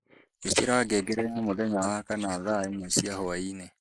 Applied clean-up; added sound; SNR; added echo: neural mask model Resemble Enhance denoiser.